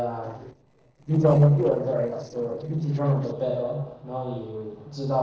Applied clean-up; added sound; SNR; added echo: neural separator model SepFormer DNS4.